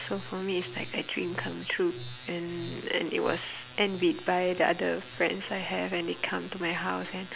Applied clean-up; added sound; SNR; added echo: none; none; none; none.